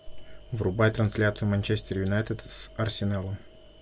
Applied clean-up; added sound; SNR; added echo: none; none; none; none.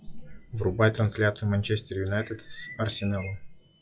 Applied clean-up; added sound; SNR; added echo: classical method log-MMSE.